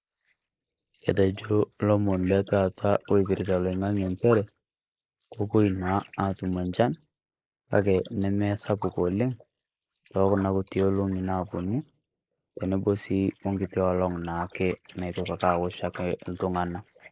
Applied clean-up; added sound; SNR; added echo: neural mask model Resemble Enhance denoiser.